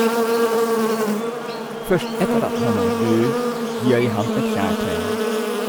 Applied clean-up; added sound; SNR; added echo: none; Buzz; -4 dB; none.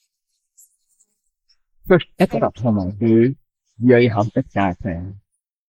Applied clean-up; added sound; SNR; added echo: neural mask model Resemble Enhance denoiser.